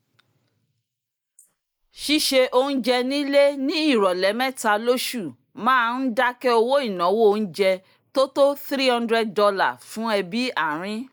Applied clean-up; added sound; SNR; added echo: neural mask model Resemble Enhance denoiser.